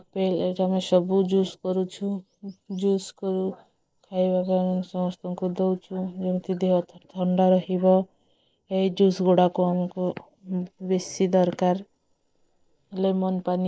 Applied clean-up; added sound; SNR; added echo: neural mask model Resemble Enhance denoiser.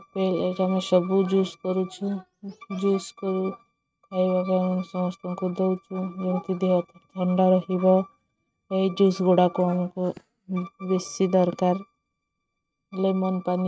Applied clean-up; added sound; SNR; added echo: neural mask model RNNoise.